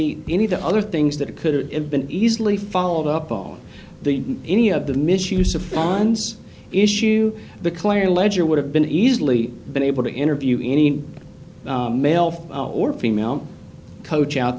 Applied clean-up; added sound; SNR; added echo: none; none; none; none.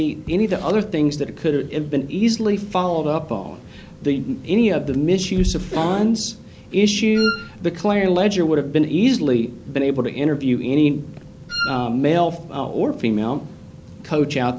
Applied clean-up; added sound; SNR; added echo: none; Wind instrument, woodwind instrument; 7 dB; none.